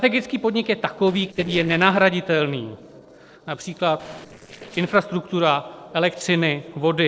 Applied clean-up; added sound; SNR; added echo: neural separator model SepFormer DNS4.